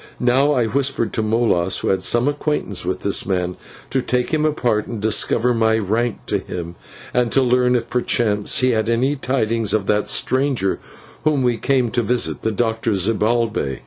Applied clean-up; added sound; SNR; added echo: none; none; none; none.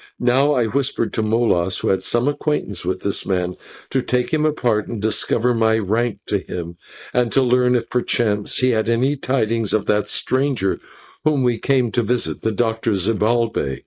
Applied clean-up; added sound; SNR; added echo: neural mask model Resemble Enhance denoiser.